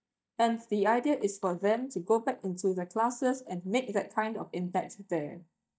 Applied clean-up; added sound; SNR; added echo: neural mask model DeepFilterNet 3.